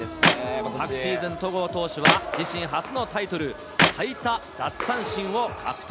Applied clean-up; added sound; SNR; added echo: none; Clapping; -2 dB; none.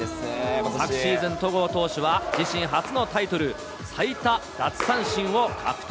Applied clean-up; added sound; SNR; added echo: none; none; none; none.